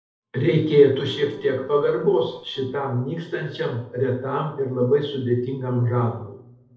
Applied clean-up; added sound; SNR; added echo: neural separator model SepFormer DNS4.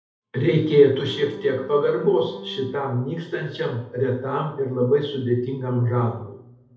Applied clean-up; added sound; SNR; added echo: none; Bowed string instrument; 17 dB; reverberation time 2.1 s.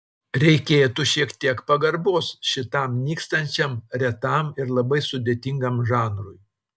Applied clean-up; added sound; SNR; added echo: none; none; none; none.